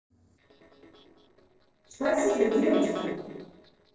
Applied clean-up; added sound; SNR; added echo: neural separator model SepFormer DNS4.